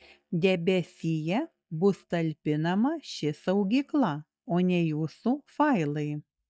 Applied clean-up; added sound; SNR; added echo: neural mask model DeepFilterNet 3.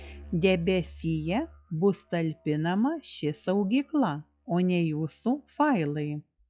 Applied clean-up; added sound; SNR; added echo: classical method log-MMSE.